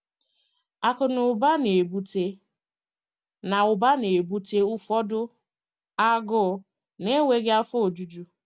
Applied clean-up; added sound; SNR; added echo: none; none; none; none.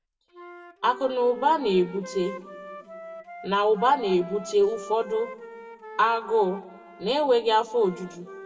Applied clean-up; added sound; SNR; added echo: none; Wind instrument, woodwind instrument; 17 dB; reverberation time 1.3 s.